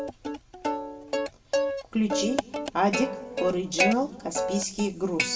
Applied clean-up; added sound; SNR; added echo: none; Plucked string instrument; 1 dB; reverberation time 1.1 s.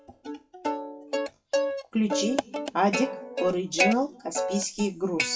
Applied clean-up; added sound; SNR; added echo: classical method WPE with log-MMSE.